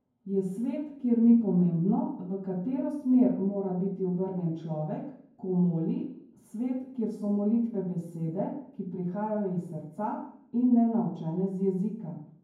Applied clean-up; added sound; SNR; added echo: none; none; none; reverberation time 0.9 s.